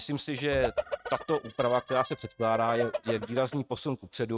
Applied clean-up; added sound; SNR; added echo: neural mask model RNNoise.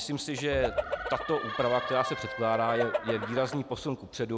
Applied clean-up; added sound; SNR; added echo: none; Chicken, rooster + Door; 5 dB; none.